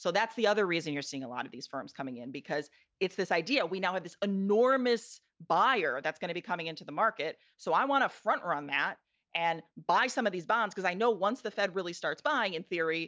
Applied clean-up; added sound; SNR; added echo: none; none; none; none.